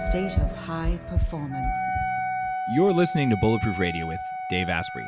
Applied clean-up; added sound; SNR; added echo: none; Wind instrument, woodwind instrument; 6 dB; none.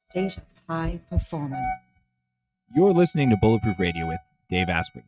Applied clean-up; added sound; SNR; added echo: neural mask model RNNoise.